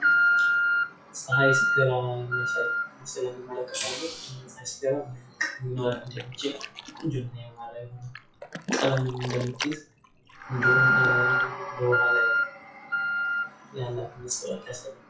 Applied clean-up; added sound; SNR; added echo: classical method WPE with log-MMSE.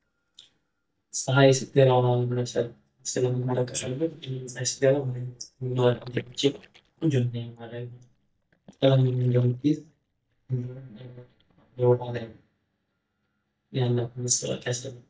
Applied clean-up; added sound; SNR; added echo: neural mask model DeepFilterNet 3.